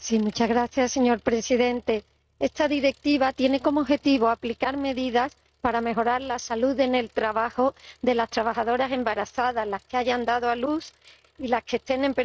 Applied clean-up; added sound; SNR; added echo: neural mask model RNNoise.